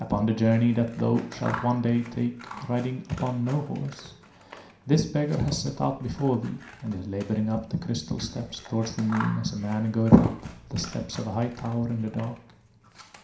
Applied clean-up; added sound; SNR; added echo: none; Scissors; 18 dB; reverberation time 0.5 s.